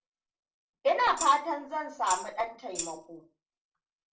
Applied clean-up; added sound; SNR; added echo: none; Tambourine; 8 dB; reverberation time 0.2 s.